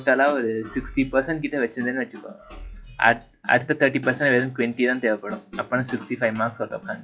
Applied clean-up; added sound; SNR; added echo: classical method log-MMSE.